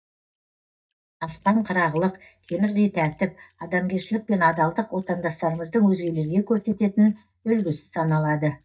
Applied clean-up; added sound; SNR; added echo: neural mask model DeepFilterNet 3.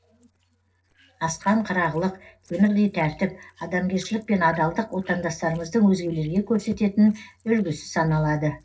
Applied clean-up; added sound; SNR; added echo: neural separator model SepFormer DNS4.